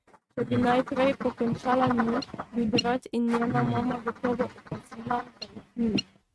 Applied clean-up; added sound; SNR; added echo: neural mask model RNNoise.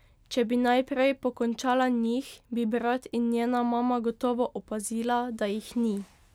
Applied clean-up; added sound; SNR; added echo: none; none; none; none.